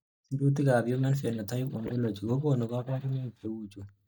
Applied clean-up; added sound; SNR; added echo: neural mask model DeepFilterNet 3.